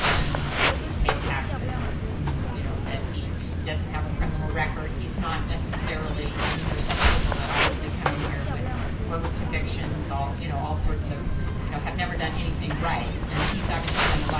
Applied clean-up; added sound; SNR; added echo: none; Walk, footsteps; -5 dB; reverberation time 0.4 s.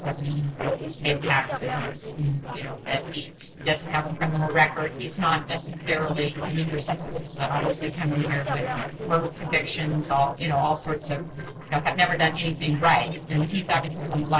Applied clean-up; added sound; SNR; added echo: neural separator model SepFormer DNS4.